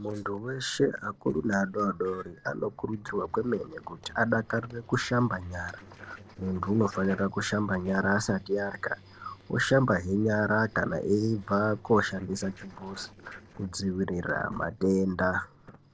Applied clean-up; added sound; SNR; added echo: neural separator model SepFormer DNS4.